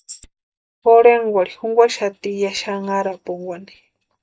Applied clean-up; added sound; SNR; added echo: neural mask model DeepFilterNet 3.